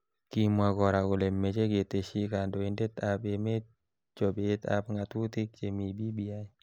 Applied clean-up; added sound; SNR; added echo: none; none; none; none.